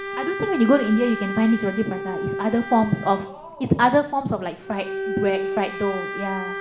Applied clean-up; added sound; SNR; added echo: none; Bowed string instrument; 8 dB; reverberation time 0.7 s.